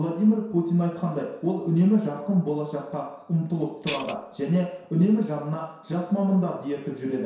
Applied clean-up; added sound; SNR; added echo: none; Tambourine; -1 dB; reverberation time 0.7 s.